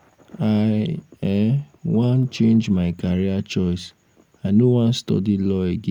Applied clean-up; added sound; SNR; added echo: none; none; none; none.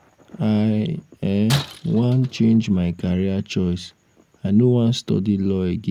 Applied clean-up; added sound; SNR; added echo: none; Shatter; 15 dB; none.